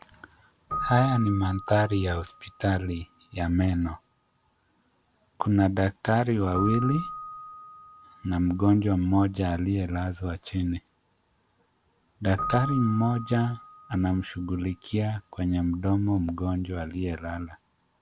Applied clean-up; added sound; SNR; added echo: none; Keyboard (musical); 14 dB; none.